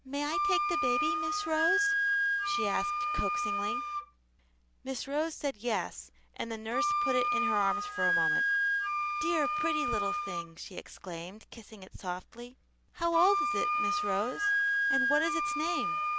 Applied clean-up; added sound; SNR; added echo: none; Wind instrument, woodwind instrument; -3 dB; none.